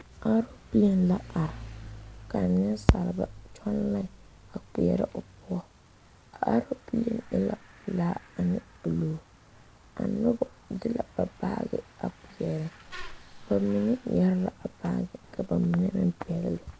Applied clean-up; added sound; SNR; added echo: none; Mechanisms / Bicycle; 19 dB; none.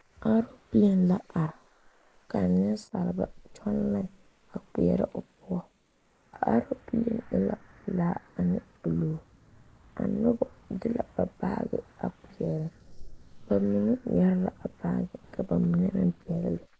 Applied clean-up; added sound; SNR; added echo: neural mask model Resemble Enhance denoiser.